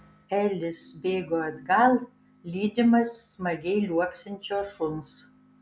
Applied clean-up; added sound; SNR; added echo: none; none; none; none.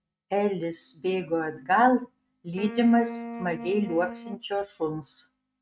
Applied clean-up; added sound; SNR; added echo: neural mask model RNNoise.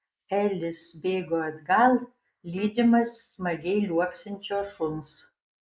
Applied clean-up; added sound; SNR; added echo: neural mask model Resemble Enhance denoiser.